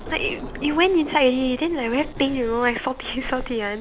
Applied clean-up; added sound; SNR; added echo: none; Thunder; 13 dB; none.